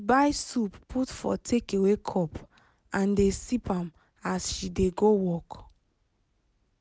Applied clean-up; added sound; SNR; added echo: none; none; none; none.